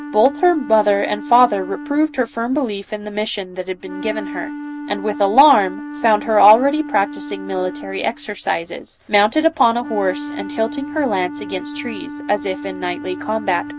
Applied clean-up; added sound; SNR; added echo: none; Wind instrument, woodwind instrument; 12 dB; none.